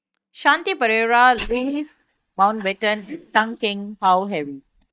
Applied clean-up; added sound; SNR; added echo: neural mask model DeepFilterNet 3.